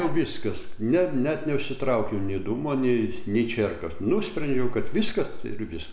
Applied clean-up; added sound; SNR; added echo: none; none; none; none.